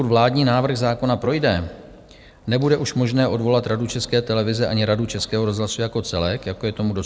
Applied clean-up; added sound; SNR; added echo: none; none; none; none.